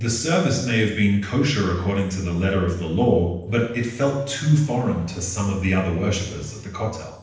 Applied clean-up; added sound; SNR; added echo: neural separator model SepFormer DNS4.